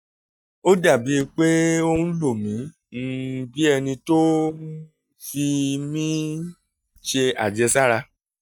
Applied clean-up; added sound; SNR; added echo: neural mask model DeepFilterNet 3.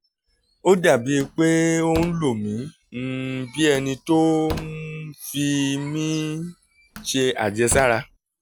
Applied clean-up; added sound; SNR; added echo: none; Slam; 16 dB; none.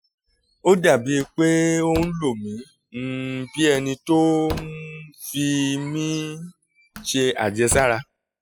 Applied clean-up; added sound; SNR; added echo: classical method spectral subtraction.